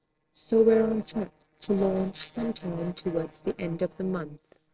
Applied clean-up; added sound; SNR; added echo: neural separator model SepFormer DNS4.